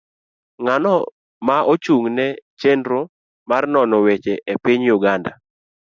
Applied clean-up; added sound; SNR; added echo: none; none; none; none.